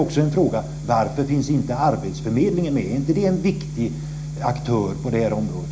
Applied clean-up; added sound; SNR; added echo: none; none; none; reverberation time 0.4 s.